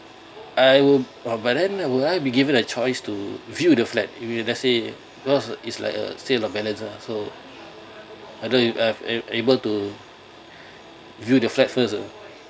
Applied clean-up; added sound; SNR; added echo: none; none; none; none.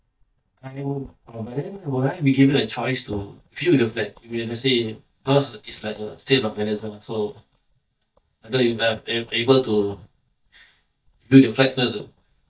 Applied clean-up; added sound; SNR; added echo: neural mask model DeepFilterNet 3.